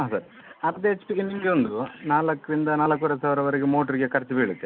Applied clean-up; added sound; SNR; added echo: none; none; none; none.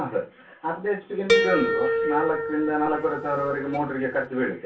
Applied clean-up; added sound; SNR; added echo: none; Harp; -1 dB; reverberation time 0.2 s.